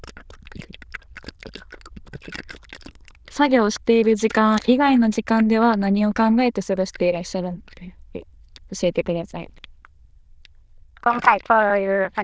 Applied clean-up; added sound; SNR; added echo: neural diffusion model UNIVERSE++.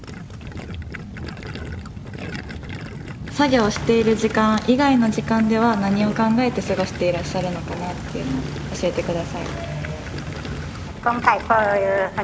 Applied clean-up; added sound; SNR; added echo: none; Gurgling; 14 dB; none.